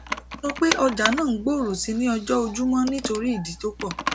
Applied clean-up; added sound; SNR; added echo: none; Computer keyboard; 8 dB; none.